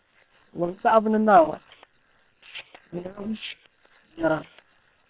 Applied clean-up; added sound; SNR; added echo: neural separator model SepFormer WHAM!.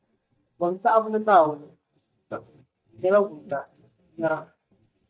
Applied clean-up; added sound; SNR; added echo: neural mask model DeepFilterNet 3.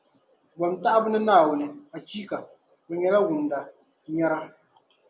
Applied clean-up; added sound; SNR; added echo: none; none; none; none.